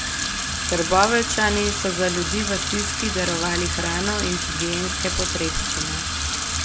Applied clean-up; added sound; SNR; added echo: none; Sink (filling or washing) / Water tap, faucet; -2 dB; none.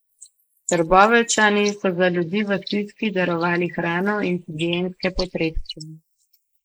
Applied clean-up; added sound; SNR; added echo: neural mask model Resemble Enhance denoiser.